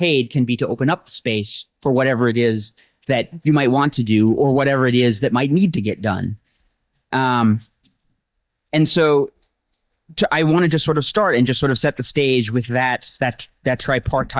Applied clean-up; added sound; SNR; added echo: neural mask model DeepFilterNet 3.